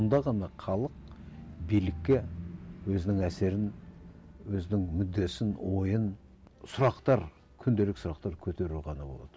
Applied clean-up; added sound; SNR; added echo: none; none; none; none.